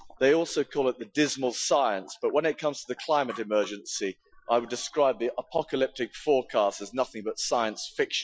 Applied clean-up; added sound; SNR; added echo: classical method Wiener filter.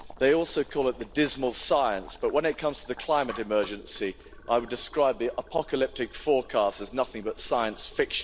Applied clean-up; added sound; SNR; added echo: none; Boiling; 19 dB; none.